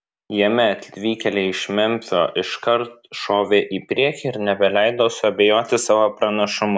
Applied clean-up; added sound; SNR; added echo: none; none; none; none.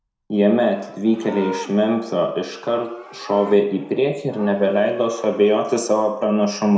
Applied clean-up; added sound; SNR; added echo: none; Livestock, farm animals, working animals; 19 dB; reverberation time 0.6 s.